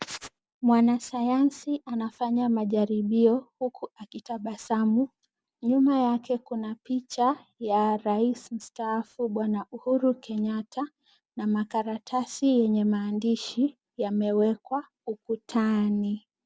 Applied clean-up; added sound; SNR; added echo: none; none; none; none.